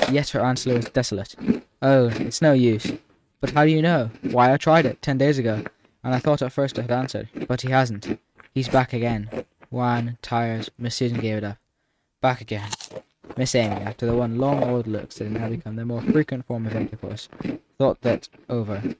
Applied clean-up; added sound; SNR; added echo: neural mask model RNNoise.